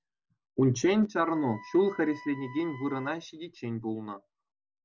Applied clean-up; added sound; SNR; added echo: none; Wind instrument, woodwind instrument; 18 dB; none.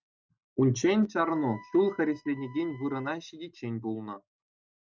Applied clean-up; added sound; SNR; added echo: neural mask model RNNoise.